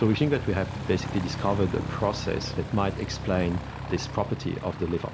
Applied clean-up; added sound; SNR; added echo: none; Aircraft; 7 dB; none.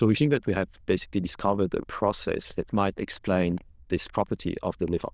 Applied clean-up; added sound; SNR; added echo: neural diffusion model UNIVERSE++.